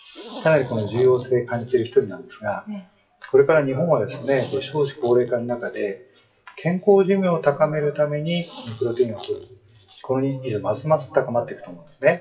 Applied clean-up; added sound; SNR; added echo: classical method WPE with log-MMSE.